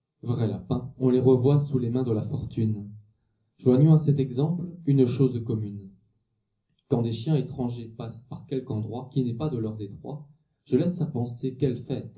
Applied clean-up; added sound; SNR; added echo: none; none; none; reverberation time 0.5 s.